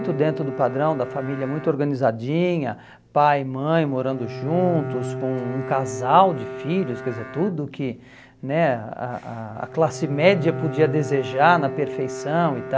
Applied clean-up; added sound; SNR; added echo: none; Bowed string instrument; 10 dB; none.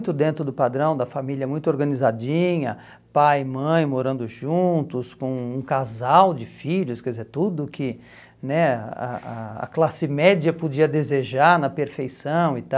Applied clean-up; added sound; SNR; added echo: none; none; none; none.